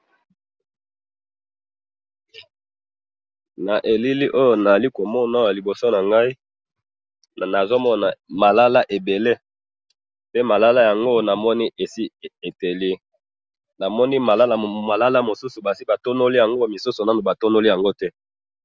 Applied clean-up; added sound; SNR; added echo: none; none; none; none.